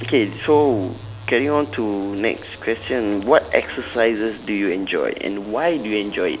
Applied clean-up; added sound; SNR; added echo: none; Motorcycle; 17 dB; none.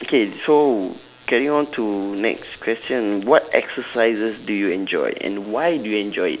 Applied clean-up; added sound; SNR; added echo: none; none; none; none.